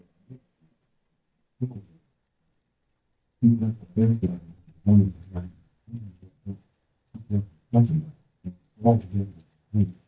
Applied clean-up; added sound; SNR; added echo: neural mask model DeepFilterNet 3.